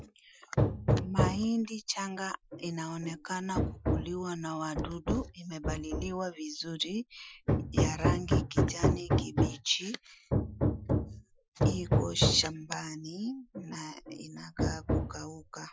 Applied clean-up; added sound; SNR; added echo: classical method Wiener filter.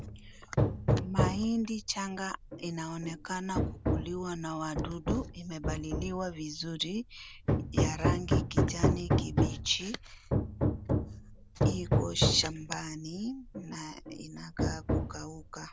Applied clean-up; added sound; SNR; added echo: none; Hammer; -5 dB; none.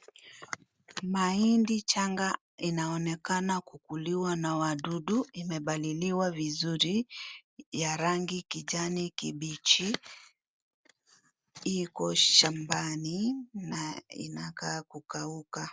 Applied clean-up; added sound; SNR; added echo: none; none; none; none.